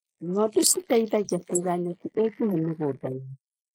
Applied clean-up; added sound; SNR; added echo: neural mask model Resemble Enhance denoiser.